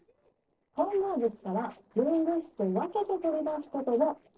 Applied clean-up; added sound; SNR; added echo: neural separator model SepFormer DNS4.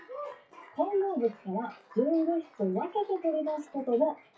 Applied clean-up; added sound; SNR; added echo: classical method WPE with log-MMSE.